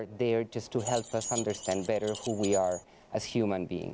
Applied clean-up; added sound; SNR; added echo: none; Keys jangling; 10 dB; none.